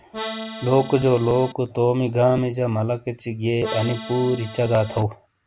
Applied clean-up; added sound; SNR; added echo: none; Accordion; 11 dB; none.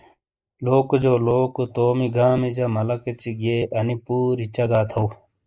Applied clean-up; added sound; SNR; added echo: neural mask model Resemble Enhance denoiser.